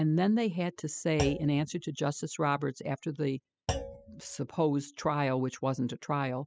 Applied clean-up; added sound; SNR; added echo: classical method spectral subtraction.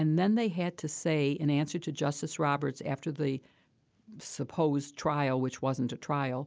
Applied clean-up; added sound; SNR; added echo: none; none; none; none.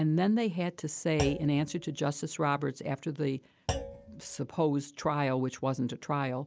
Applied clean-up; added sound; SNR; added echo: none; Thump, thud; 12 dB; none.